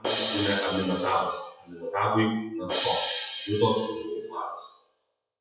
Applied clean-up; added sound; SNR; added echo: classical method WPE with log-MMSE.